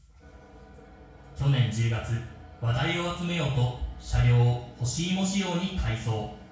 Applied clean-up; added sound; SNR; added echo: none; none; none; reverberation time 0.6 s.